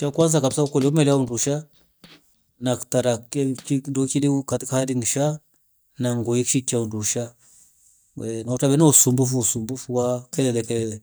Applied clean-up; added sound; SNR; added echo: neural mask model DeepFilterNet 3.